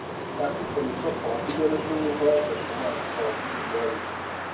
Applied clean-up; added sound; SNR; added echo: none; Wind; 3 dB; reverberation time 0.5 s.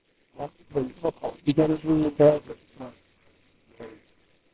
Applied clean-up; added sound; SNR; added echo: neural separator model SepFormer WHAMR!.